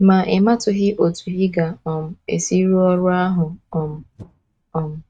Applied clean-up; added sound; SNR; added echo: neural mask model RNNoise.